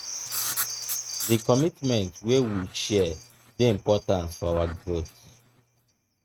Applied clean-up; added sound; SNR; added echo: neural mask model RNNoise.